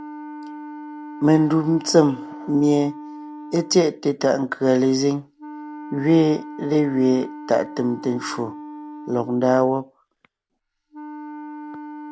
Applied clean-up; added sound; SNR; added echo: none; Wind instrument, woodwind instrument; 15 dB; none.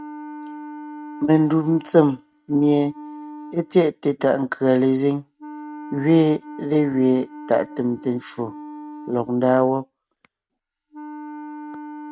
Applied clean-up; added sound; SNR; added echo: neural mask model RNNoise.